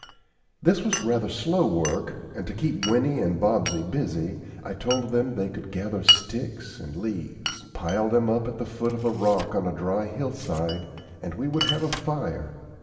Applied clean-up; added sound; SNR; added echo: none; Glass; 7 dB; reverberation time 2.9 s.